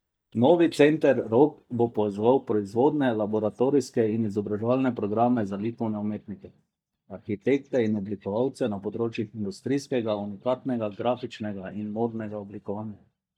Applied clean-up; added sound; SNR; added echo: neural mask model DeepFilterNet 3.